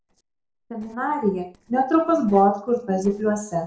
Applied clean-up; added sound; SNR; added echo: neural separator model SepFormer DNS4.